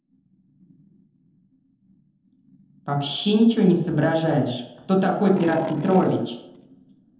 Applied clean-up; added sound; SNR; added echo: neural separator model SepFormer DNS4.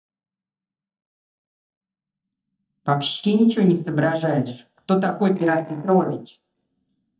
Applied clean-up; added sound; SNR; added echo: neural mask model DeepFilterNet 3.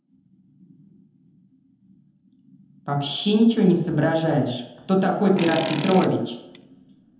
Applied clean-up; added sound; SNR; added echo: none; Tools; 9 dB; reverberation time 0.9 s.